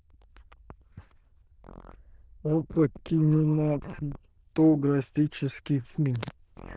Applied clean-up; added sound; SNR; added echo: neural diffusion model UNIVERSE++.